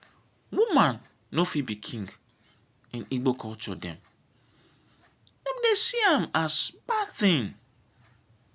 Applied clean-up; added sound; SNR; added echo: none; none; none; none.